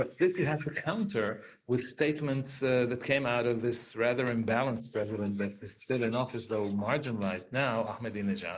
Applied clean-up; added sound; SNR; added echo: neural mask model Resemble Enhance denoiser.